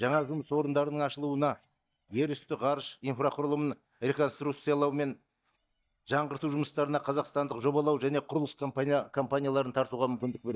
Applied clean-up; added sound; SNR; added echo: neural mask model DeepFilterNet 3.